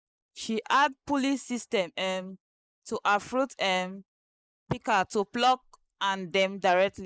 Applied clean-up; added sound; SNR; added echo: neural mask model Resemble Enhance denoiser.